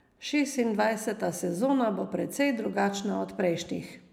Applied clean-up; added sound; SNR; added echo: none; none; none; none.